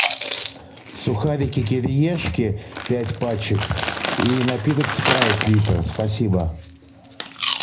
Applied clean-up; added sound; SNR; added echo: none; Chewing, mastication; 6 dB; reverberation time 0.4 s.